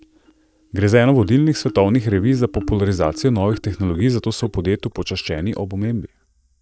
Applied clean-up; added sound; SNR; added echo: neural mask model DeepFilterNet 3.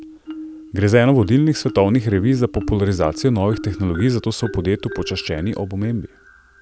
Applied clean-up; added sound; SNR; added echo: none; Marimba, xylophone; 15 dB; none.